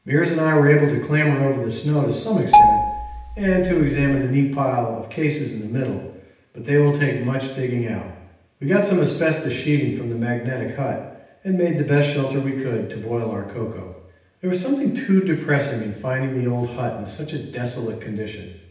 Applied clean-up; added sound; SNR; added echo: none; Marimba, xylophone; -3 dB; reverberation time 0.9 s.